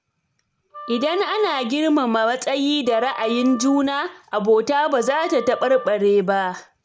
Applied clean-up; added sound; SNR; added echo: none; Wind instrument, woodwind instrument; 17 dB; none.